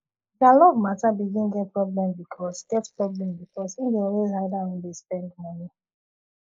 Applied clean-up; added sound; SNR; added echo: neural mask model Resemble Enhance denoiser.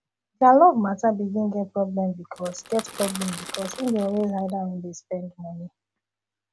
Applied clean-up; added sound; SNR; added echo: none; Crackle / Crushing; 12 dB; none.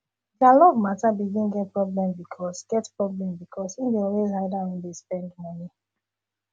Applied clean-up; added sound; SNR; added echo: none; none; none; none.